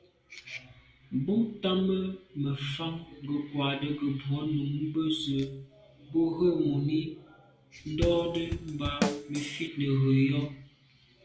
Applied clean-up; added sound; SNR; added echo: none; Drum kit; 3 dB; reverberation time 0.3 s.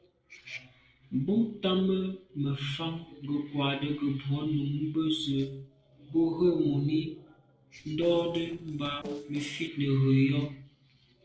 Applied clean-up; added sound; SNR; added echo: neural separator model SepFormer DNS4.